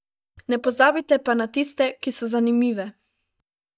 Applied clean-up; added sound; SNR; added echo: neural mask model DeepFilterNet 3.